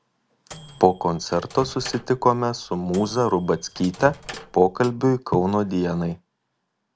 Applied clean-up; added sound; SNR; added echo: none; Microwave oven + Hi-hat; 17 dB; none.